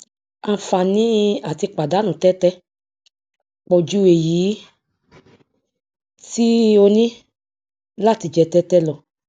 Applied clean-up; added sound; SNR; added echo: none; none; none; none.